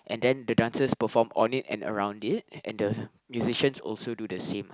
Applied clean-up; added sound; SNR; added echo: none; none; none; none.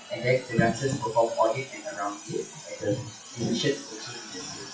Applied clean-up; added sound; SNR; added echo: classical method WPE with log-MMSE.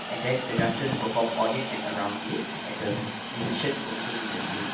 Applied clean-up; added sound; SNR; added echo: none; Hiss; 3 dB; reverberation time 0.5 s.